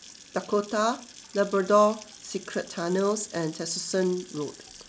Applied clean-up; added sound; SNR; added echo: none; Sink (filling or washing) / Water tap, faucet / Splash, splatter; 19 dB; none.